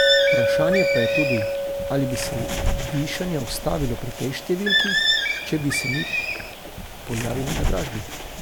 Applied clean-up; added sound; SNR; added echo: none; Chink, clink + Bird; -4 dB; none.